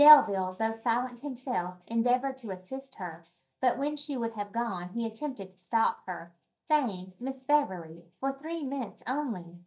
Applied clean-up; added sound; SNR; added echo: neural mask model DeepFilterNet 3.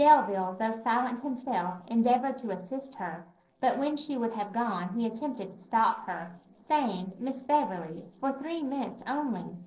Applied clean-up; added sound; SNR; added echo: neural separator model SepFormer DNS4.